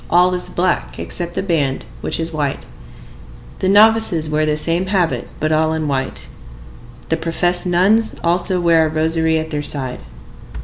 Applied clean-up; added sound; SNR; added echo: none; none; none; none.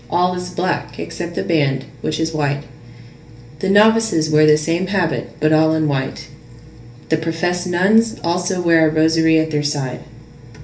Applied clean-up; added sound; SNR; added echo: none; none; none; reverberation time 0.3 s.